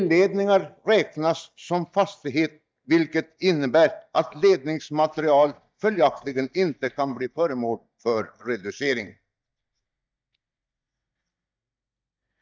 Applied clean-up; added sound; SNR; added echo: neural mask model DeepFilterNet 3.